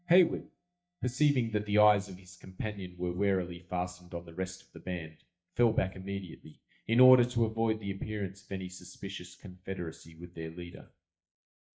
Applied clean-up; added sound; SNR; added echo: neural mask model DeepFilterNet 3.